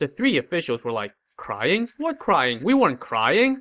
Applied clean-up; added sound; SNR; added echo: neural mask model DeepFilterNet 3.